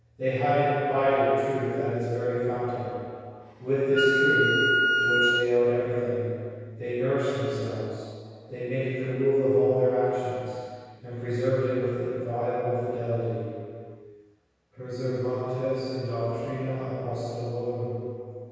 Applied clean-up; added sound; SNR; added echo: none; Wind instrument, woodwind instrument; -2 dB; reverberation time 2.2 s.